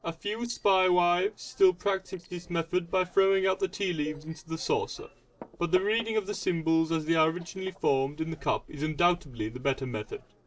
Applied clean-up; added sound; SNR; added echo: neural separator model SepFormer DNS4.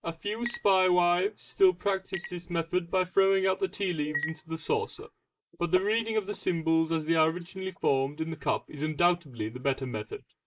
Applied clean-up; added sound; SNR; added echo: neural mask model Resemble Enhance denoiser.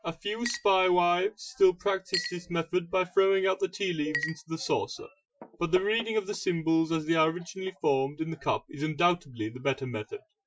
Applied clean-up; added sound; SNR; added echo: classical method Wiener filter.